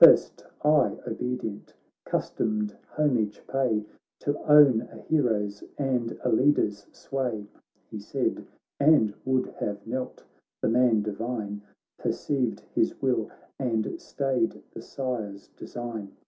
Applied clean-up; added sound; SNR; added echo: none; none; none; none.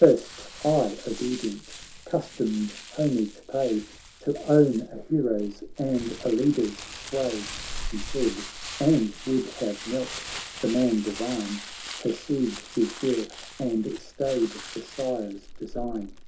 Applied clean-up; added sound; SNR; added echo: none; Crumpling, crinkling; 12 dB; none.